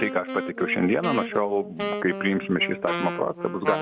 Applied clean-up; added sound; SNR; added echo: none; Wind instrument, woodwind instrument; 6 dB; none.